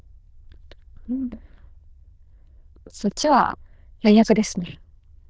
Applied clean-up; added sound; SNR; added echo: neural diffusion model UNIVERSE++.